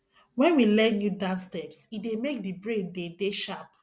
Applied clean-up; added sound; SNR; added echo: none; none; none; none.